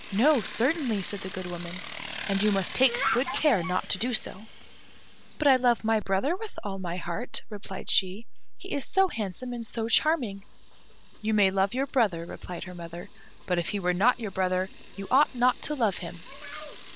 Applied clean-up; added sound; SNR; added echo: none; Bicycle; 6 dB; none.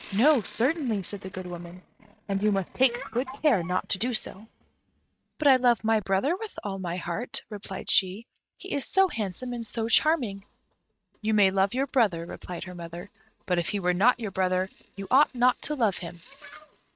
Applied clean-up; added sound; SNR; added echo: neural mask model RNNoise.